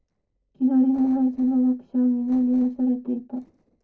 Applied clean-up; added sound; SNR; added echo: neural separator model SepFormer DNS4.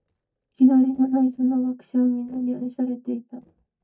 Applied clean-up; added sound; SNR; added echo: neural mask model DeepFilterNet 3.